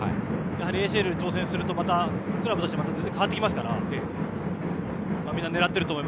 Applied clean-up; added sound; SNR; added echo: none; none; none; none.